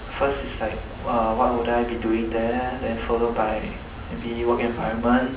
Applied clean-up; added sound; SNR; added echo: none; Cricket; 11 dB; reverberation time 0.6 s.